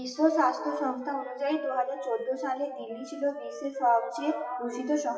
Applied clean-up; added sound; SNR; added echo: classical method WPE with log-MMSE.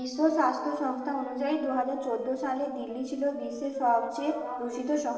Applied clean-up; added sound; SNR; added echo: neural separator model SepFormer DNS4.